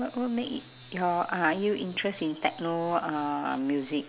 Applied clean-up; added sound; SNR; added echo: none; none; none; none.